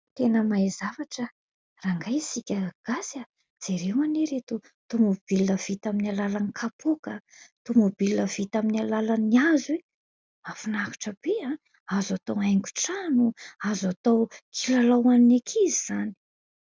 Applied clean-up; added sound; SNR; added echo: none; none; none; none.